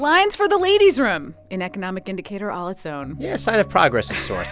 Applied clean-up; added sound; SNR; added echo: none; none; none; none.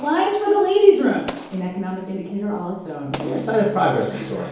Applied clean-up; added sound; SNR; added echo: none; Explosion; 19 dB; reverberation time 2.2 s.